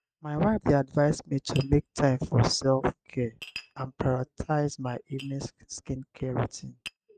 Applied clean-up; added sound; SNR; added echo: neural mask model RNNoise.